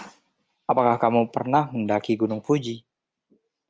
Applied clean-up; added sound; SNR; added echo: none; none; none; none.